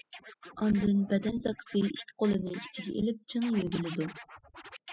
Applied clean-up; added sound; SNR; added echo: classical method spectral subtraction.